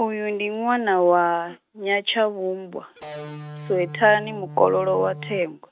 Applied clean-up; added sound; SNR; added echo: neural mask model RNNoise.